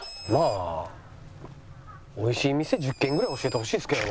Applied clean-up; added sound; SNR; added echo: none; Bird; 17 dB; none.